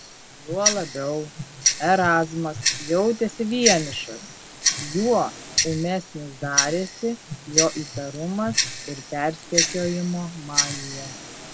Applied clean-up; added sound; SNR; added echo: none; Tick-tock; 2 dB; none.